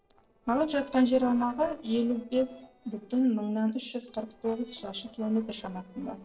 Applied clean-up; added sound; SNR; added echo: neural separator model SepFormer DNS4.